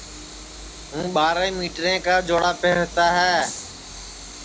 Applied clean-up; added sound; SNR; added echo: none; Train; 14 dB; none.